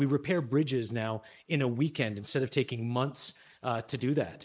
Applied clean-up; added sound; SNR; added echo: neural mask model Resemble Enhance denoiser.